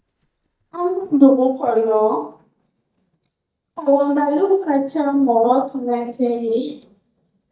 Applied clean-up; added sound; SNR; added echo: neural mask model DeepFilterNet 3.